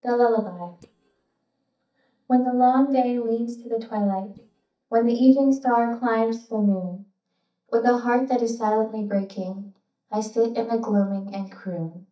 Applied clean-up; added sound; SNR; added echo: neural mask model DeepFilterNet 3.